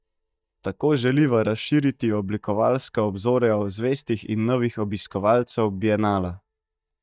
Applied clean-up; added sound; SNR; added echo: neural mask model DeepFilterNet 3.